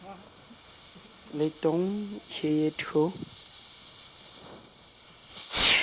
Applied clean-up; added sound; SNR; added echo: none; Fireworks; 1 dB; none.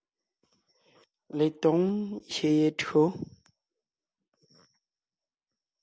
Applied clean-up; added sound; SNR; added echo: none; none; none; none.